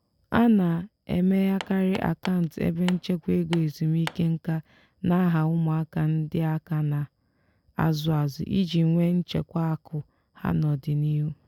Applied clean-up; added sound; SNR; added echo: none; Hammer; 16 dB; none.